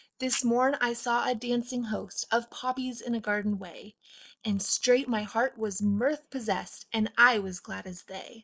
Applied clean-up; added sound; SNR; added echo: neural mask model Resemble Enhance denoiser.